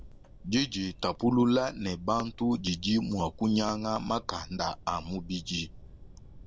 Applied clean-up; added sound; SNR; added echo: none; Fire; 18 dB; none.